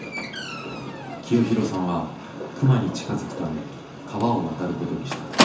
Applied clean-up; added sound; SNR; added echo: none; Squeak; 6 dB; reverberation time 0.9 s.